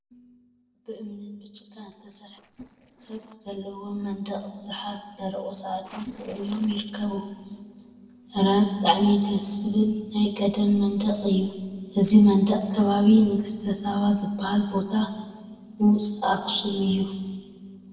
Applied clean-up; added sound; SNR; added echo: neural separator model SepFormer DNS4.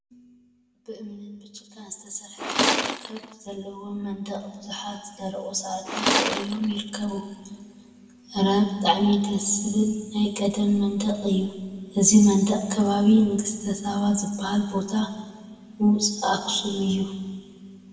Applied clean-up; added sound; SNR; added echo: none; Tools; 1 dB; reverberation time 1.5 s.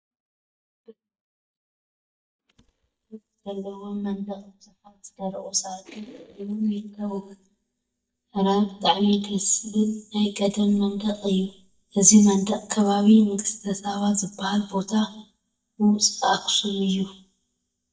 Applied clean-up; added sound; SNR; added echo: neural mask model DeepFilterNet 3.